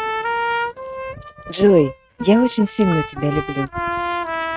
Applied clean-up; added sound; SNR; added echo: neural mask model RNNoise.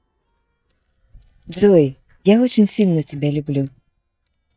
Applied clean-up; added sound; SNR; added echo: neural mask model DeepFilterNet 3.